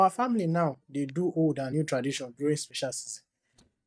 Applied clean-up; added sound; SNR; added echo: neural mask model DeepFilterNet 3.